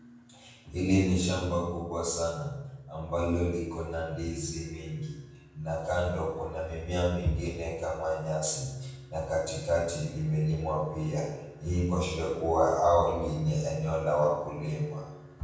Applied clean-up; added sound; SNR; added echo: none; none; none; reverberation time 1.2 s.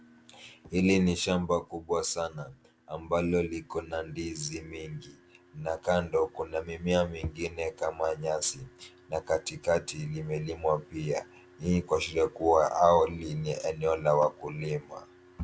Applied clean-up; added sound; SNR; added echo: none; none; none; none.